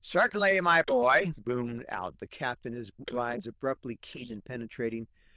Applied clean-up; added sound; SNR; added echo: neural diffusion model UNIVERSE++.